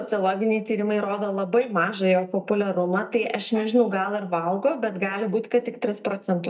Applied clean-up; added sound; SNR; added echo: neural mask model DeepFilterNet 3.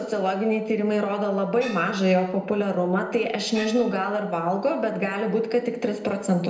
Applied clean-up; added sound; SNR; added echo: neural separator model SepFormer DNS4.